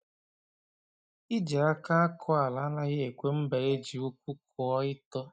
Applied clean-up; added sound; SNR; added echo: neural mask model DeepFilterNet 3.